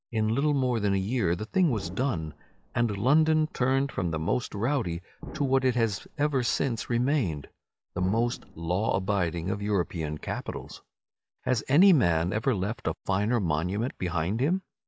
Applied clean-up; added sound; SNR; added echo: none; Explosion; 18 dB; none.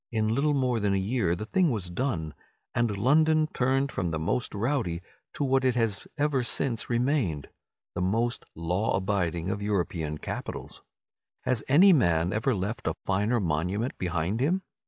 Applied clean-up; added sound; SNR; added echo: none; none; none; none.